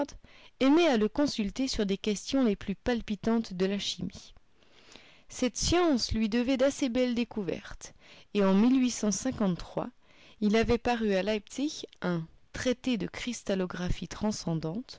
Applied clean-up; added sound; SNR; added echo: none; none; none; none.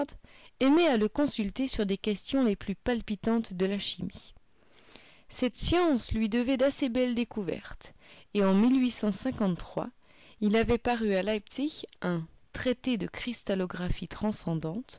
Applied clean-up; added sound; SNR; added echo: neural mask model Resemble Enhance denoiser.